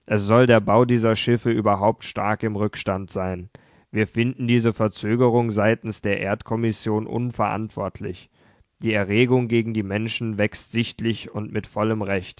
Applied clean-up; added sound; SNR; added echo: none; none; none; none.